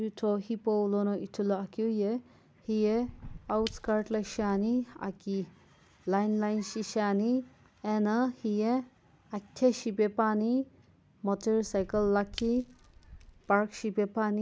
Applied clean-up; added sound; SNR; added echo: none; Shatter / Crushing; 17 dB; none.